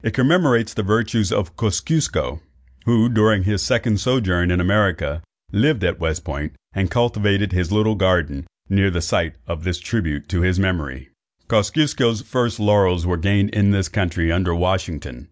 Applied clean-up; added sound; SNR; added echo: none; none; none; none.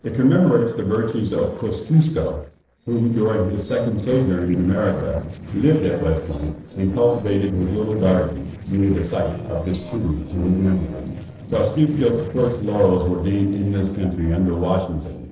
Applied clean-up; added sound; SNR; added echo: neural separator model SepFormer DNS4.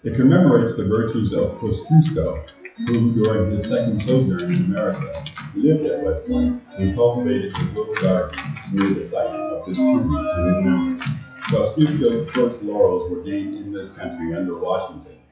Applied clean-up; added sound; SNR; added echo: classical method WPE with log-MMSE.